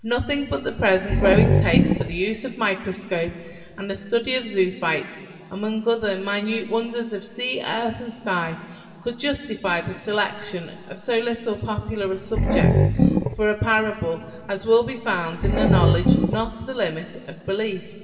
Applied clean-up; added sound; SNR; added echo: none; Growling; -3 dB; reverberation time 2.3 s.